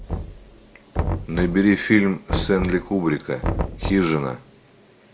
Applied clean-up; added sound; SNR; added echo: none; Knock; 6 dB; none.